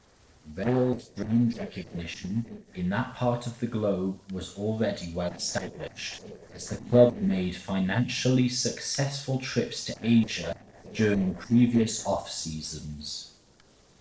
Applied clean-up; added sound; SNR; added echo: neural separator model SepFormer DNS4.